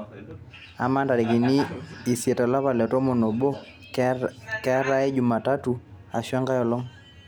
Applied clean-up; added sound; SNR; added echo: none; none; none; none.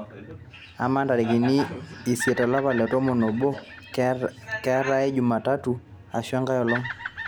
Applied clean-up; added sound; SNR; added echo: none; Bird vocalization, bird call, bird song; 14 dB; none.